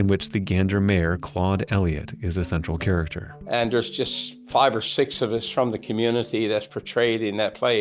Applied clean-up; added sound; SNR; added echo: none; none; none; none.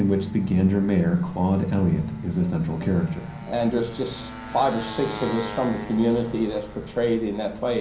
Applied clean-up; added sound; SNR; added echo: none; Motorcycle; 16 dB; reverberation time 0.6 s.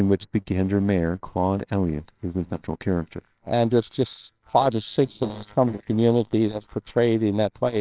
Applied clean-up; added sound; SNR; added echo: neural separator model SepFormer WHAMR!.